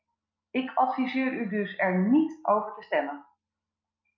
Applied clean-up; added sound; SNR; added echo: none; none; none; none.